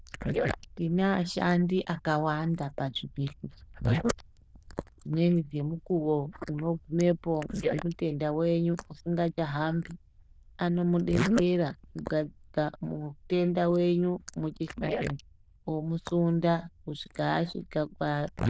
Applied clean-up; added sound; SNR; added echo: neural diffusion model UNIVERSE++.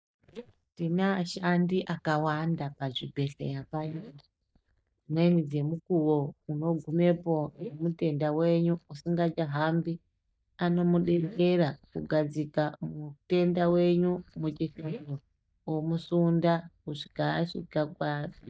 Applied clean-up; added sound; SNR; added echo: neural mask model DeepFilterNet 3.